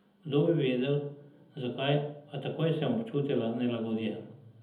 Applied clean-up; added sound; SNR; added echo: none; none; none; reverberation time 0.8 s.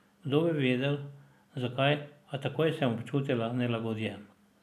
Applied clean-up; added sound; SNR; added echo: none; none; none; none.